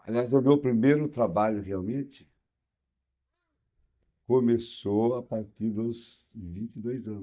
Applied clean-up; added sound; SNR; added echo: neural mask model DeepFilterNet 3.